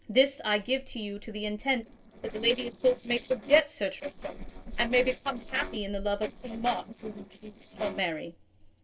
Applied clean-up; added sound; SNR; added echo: neural separator model SepFormer DNS4.